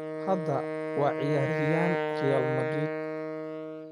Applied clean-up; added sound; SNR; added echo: neural mask model RNNoise.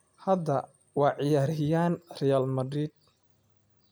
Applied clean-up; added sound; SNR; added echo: none; none; none; none.